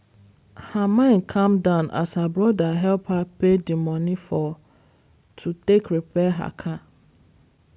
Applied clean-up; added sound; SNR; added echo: none; none; none; none.